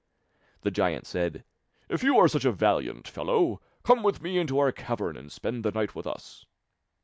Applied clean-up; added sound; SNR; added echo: none; none; none; none.